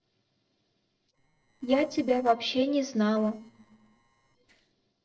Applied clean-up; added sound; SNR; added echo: neural separator model SepFormer DNS4.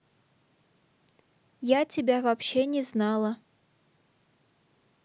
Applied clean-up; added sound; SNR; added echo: none; none; none; none.